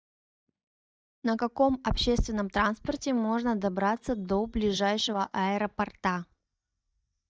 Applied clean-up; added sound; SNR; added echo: neural mask model DeepFilterNet 3.